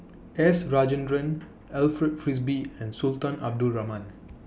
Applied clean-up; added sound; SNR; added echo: none; none; none; none.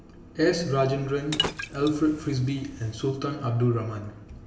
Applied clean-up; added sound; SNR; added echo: none; Liquid; 8 dB; reverberation time 0.9 s.